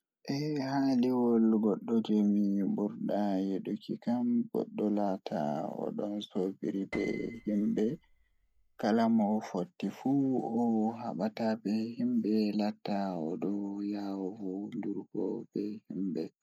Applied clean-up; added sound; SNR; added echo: none; Piano; 19 dB; none.